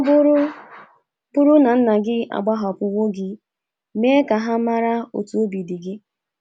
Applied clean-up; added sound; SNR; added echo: none; none; none; none.